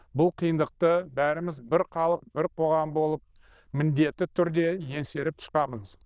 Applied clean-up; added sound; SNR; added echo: neural diffusion model UNIVERSE++.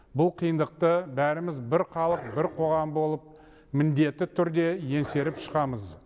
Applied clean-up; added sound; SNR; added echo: none; Growling; 16 dB; none.